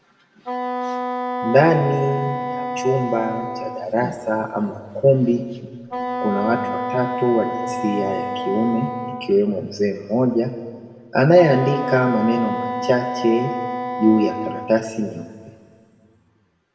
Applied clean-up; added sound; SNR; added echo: none; Wind instrument, woodwind instrument; 7 dB; reverberation time 1.7 s.